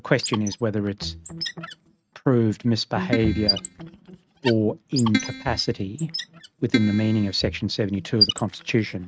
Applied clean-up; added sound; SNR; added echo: neural mask model RNNoise.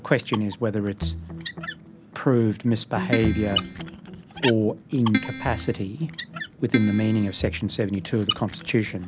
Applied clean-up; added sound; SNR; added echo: none; Keyboard (musical) + Squeak; 6 dB; none.